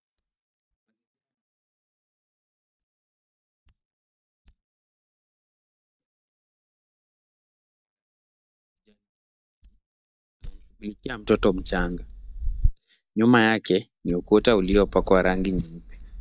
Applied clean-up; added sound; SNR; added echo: neural mask model DeepFilterNet 3.